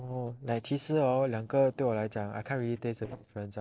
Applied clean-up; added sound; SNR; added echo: neural separator model SepFormer DNS4.